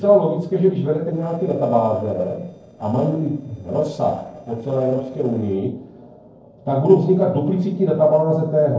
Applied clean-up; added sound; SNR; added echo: neural separator model SepFormer DNS4.